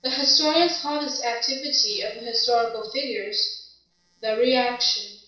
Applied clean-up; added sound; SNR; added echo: neural separator model SepFormer DNS4.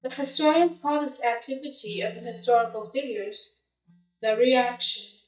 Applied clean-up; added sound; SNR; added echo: neural mask model DeepFilterNet 3.